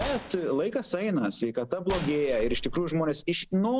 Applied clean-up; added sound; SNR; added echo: none; Gunshot, gunfire + Slam / Alarm; 11 dB; none.